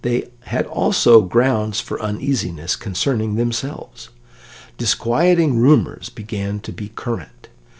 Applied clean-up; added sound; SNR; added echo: none; none; none; none.